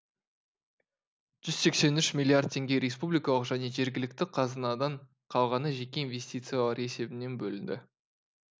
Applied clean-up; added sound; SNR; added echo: none; none; none; none.